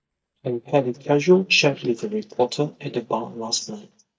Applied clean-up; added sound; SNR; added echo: neural mask model DeepFilterNet 3.